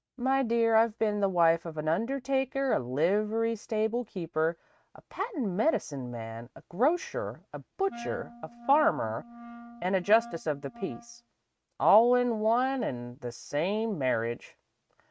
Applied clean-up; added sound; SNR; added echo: neural mask model RNNoise.